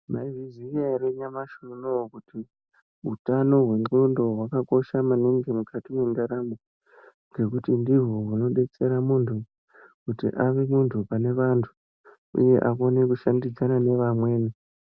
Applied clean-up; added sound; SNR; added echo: none; none; none; none.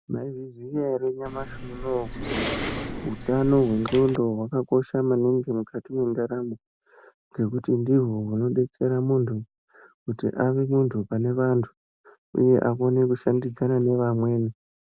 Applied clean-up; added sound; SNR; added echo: none; Respiratory sounds; 7 dB; none.